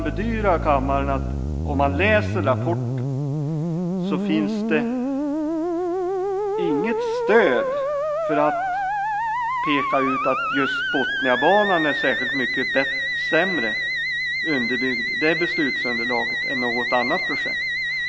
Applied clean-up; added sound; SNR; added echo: none; Musical instrument; 0 dB; none.